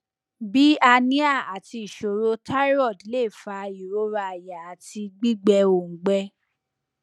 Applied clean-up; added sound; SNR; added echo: none; none; none; none.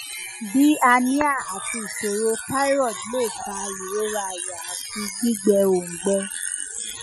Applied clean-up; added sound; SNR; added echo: classical method Wiener filter.